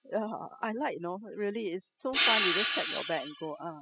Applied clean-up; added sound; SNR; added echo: classical method spectral subtraction.